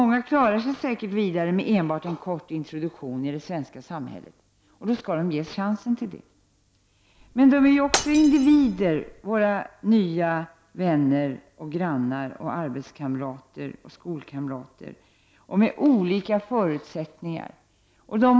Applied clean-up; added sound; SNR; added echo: none; Shatter; 8 dB; none.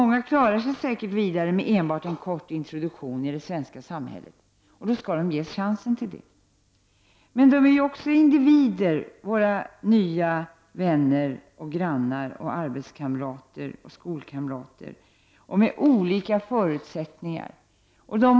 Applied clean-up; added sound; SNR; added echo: none; none; none; none.